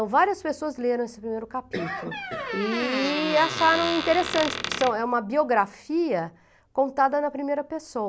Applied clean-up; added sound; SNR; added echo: none; Squeak; 5 dB; none.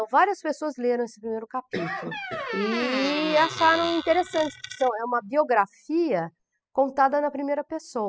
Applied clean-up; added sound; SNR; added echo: classical method spectral subtraction.